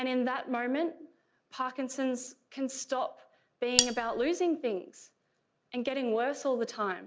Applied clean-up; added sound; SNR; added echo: none; Cutlery, silverware; -3 dB; none.